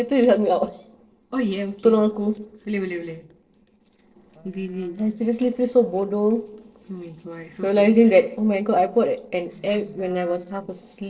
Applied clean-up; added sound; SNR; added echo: neural separator model SepFormer DNS4.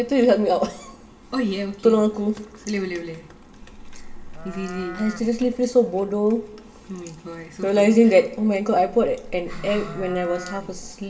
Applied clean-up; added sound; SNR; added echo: none; Livestock, farm animals, working animals; 14 dB; reverberation time 0.7 s.